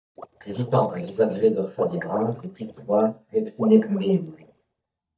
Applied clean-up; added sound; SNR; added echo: neural mask model DeepFilterNet 3.